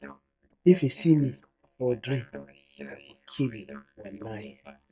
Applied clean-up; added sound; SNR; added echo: neural mask model DeepFilterNet 3.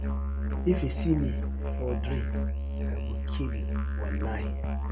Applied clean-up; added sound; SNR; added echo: none; Musical instrument; -5 dB; none.